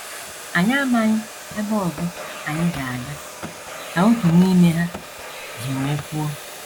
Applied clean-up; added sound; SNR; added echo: none; Domestic sounds, home sounds; 13 dB; none.